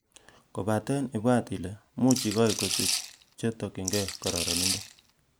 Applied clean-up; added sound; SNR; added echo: none; Rattle / Rattle (instrument); 2 dB; none.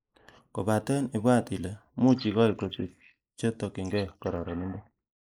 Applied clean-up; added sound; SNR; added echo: neural mask model Resemble Enhance denoiser.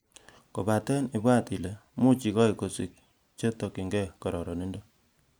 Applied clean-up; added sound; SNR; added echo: none; none; none; none.